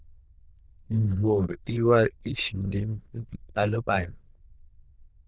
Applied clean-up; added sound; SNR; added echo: neural diffusion model UNIVERSE++.